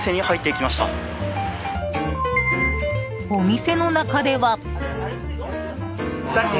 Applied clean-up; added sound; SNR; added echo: none; none; none; none.